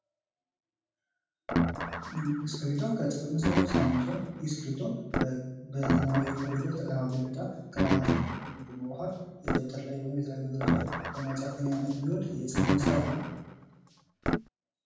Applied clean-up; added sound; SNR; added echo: none; Guitar; -1 dB; reverberation time 1.2 s.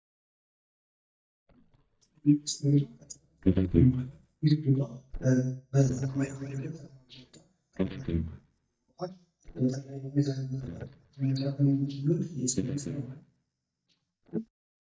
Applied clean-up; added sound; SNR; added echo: neural mask model DeepFilterNet 3.